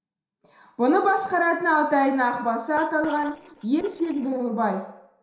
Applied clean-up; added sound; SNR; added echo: neural separator model SepFormer DNS4.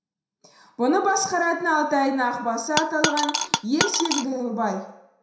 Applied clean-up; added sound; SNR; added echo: none; Coin (dropping); 1 dB; reverberation time 0.7 s.